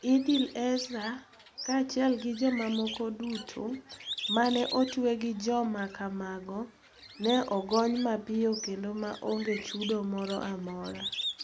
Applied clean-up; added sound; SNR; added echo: none; Bird; 11 dB; none.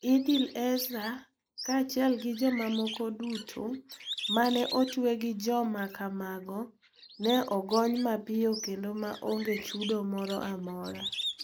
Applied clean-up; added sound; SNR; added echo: neural mask model Resemble Enhance denoiser.